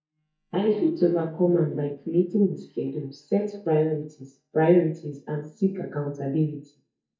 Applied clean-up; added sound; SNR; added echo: neural mask model DeepFilterNet 3.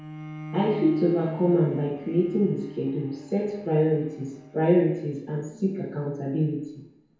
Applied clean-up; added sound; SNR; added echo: none; Bowed string instrument; 16 dB; reverberation time 0.9 s.